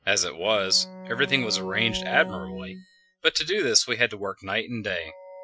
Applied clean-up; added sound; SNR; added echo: classical method Wiener filter.